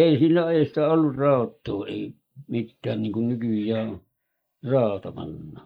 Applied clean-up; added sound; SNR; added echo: neural mask model Resemble Enhance denoiser.